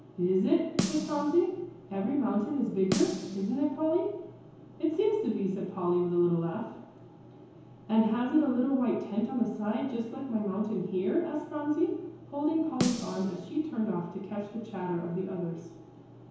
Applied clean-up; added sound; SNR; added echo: none; Snare drum; 8 dB; reverberation time 1.0 s.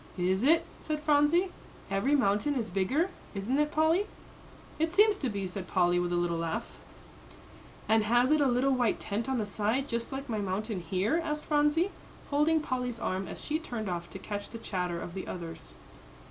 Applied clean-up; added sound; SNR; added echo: none; none; none; none.